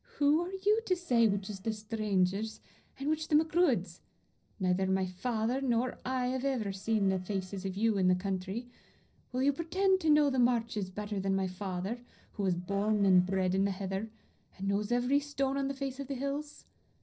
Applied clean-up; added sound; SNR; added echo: neural separator model SepFormer DNS4.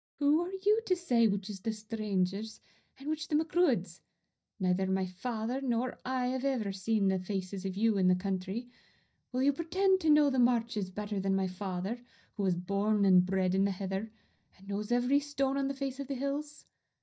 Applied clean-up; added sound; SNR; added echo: neural mask model DeepFilterNet 3.